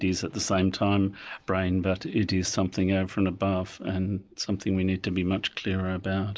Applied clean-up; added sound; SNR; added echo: none; none; none; none.